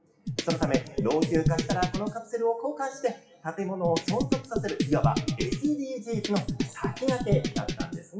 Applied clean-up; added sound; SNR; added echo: classical method WPE with log-MMSE.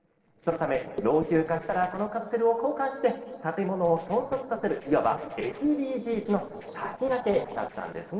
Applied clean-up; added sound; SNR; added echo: neural separator model SepFormer DNS4.